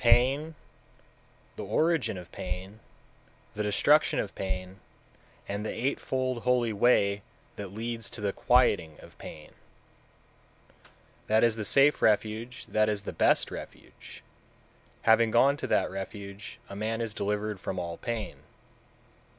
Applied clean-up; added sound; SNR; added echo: none; none; none; none.